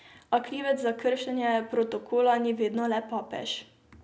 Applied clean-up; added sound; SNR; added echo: none; none; none; none.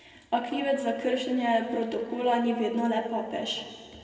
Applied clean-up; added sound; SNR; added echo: none; none; none; reverberation time 2.0 s.